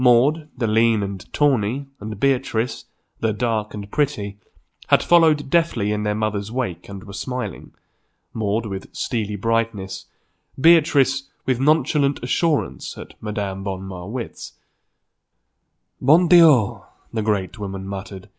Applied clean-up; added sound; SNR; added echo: none; none; none; none.